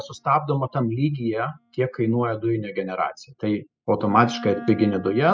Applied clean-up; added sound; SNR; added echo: classical method spectral subtraction.